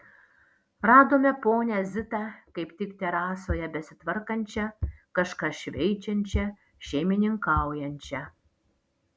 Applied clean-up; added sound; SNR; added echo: none; none; none; none.